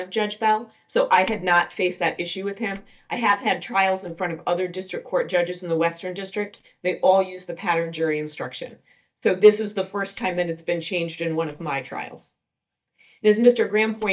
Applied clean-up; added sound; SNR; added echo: neural mask model DeepFilterNet 3.